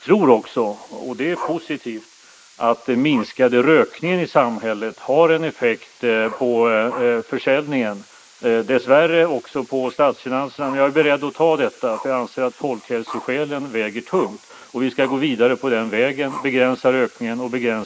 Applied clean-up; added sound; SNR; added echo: neural mask model Resemble Enhance denoiser.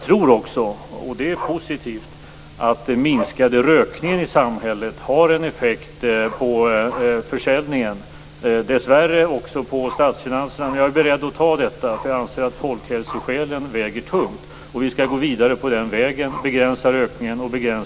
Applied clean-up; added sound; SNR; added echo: none; Growling; 19 dB; none.